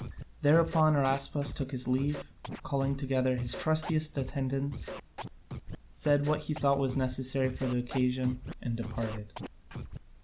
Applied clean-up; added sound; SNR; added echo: none; Scratching (performance technique); 11 dB; none.